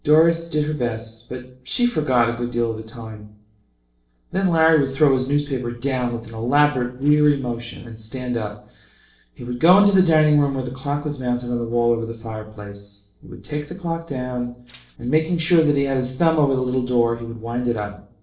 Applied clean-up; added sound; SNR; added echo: neural separator model SepFormer DNS4.